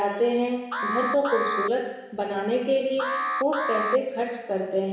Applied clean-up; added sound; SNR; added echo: none; Alarm; 4 dB; reverberation time 1.0 s.